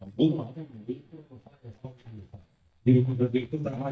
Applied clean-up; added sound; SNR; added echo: neural mask model DeepFilterNet 3.